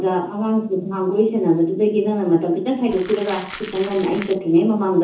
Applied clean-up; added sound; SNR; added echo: none; Crumpling, crinkling; 14 dB; reverberation time 0.6 s.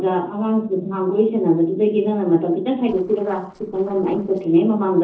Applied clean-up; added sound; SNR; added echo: neural separator model SepFormer DNS4.